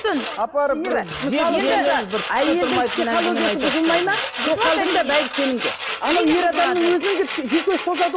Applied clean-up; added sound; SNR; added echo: none; Sawing; 2 dB; none.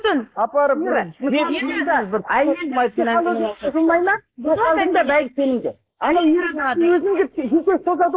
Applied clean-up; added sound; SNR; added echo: neural mask model Resemble Enhance denoiser.